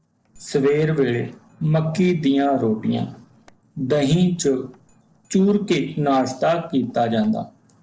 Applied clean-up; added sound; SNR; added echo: neural separator model SepFormer DNS4.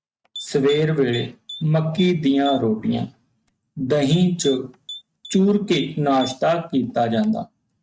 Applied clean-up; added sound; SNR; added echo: neural mask model RNNoise.